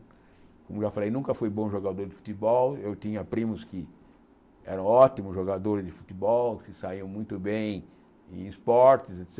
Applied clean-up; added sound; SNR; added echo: none; none; none; none.